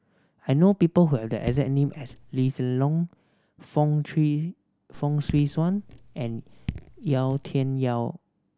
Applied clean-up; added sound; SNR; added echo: none; Raindrop / Drip; 14 dB; none.